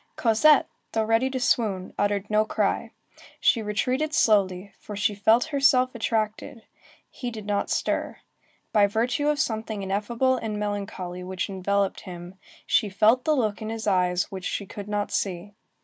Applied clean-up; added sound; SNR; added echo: none; none; none; none.